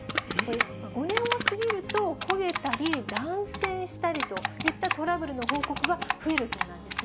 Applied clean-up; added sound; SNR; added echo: none; Typing; 2 dB; none.